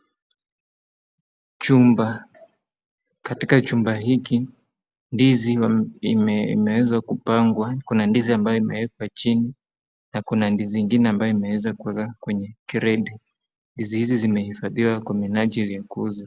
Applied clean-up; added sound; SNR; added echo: none; none; none; none.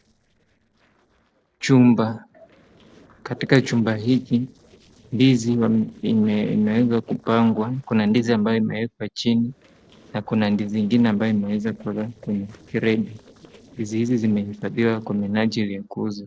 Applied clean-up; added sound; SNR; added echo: neural separator model SepFormer DNS4.